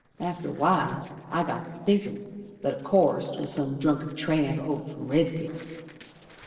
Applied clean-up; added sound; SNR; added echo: neural separator model SepFormer DNS4.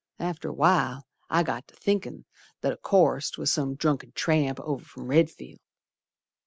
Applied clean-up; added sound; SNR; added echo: none; none; none; none.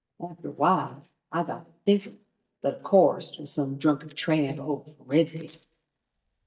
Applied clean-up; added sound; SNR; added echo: neural mask model DeepFilterNet 3.